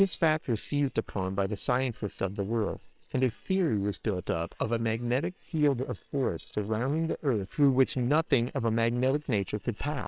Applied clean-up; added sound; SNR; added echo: neural separator model SepFormer WHAM!.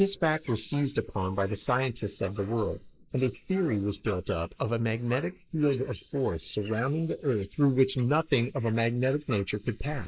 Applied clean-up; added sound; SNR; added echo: neural mask model Resemble Enhance denoiser.